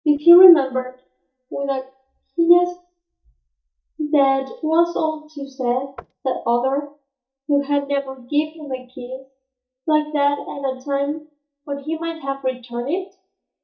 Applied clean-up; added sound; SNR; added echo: neural mask model DeepFilterNet 3.